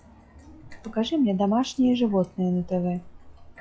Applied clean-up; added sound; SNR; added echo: classical method log-MMSE.